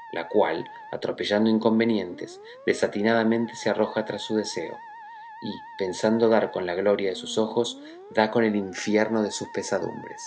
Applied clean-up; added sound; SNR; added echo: none; Musical instrument; 18 dB; none.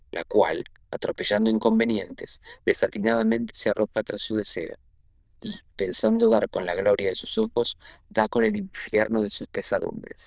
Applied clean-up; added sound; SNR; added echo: neural diffusion model UNIVERSE++.